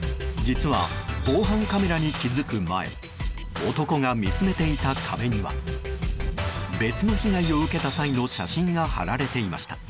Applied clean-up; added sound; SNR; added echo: none; Bird vocalization, bird call, bird song; 18 dB; none.